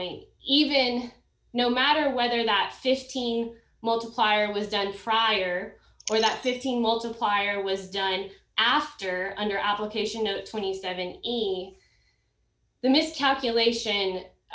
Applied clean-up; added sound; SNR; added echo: none; none; none; none.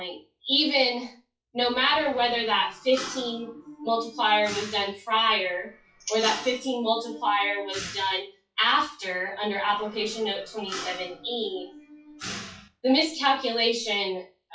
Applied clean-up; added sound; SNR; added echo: classical method WPE with log-MMSE.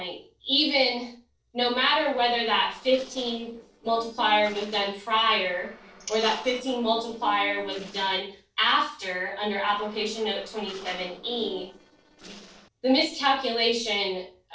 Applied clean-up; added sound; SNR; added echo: neural separator model SepFormer DNS4.